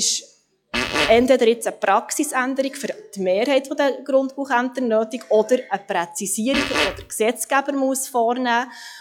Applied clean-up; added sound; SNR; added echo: classical method log-MMSE.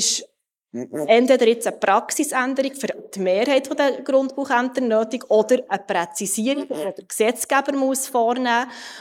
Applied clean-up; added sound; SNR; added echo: neural mask model Resemble Enhance denoiser.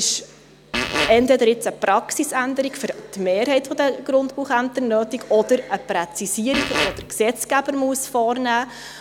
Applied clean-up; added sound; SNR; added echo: none; Fart; 2 dB; none.